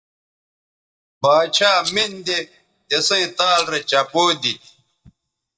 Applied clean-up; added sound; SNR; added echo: neural mask model DeepFilterNet 3.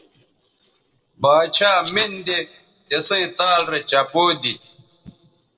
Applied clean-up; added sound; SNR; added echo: neural separator model SepFormer DNS4.